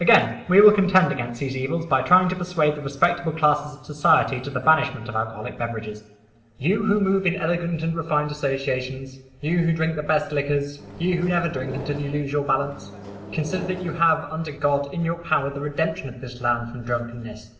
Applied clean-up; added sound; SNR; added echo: none; Microwave oven; 13 dB; reverberation time 1.7 s.